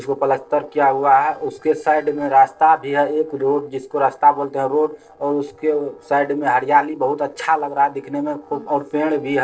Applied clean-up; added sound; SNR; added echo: neural separator model SepFormer DNS4.